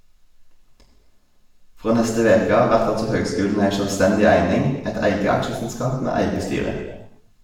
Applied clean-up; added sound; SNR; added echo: none; none; none; reverberation time 1.0 s.